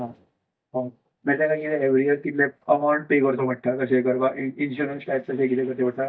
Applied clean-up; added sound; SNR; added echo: neural mask model DeepFilterNet 3.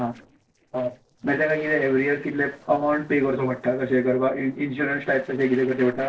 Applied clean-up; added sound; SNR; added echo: neural separator model SepFormer DNS4.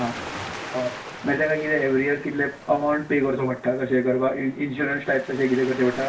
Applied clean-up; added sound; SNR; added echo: none; Waves, surf; 15 dB; reverberation time 0.3 s.